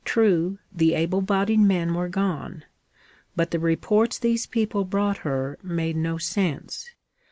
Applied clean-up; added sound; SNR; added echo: none; none; none; none.